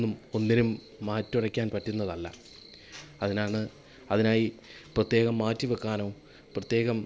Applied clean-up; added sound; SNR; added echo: none; none; none; none.